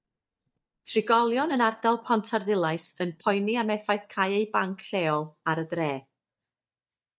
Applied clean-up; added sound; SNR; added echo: neural mask model DeepFilterNet 3.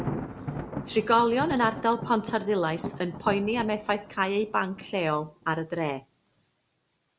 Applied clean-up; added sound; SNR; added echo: none; Thunder; 11 dB; none.